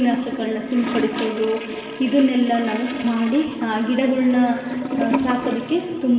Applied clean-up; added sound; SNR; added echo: none; Toilet flush / Gurgling; 9 dB; reverberation time 2.5 s.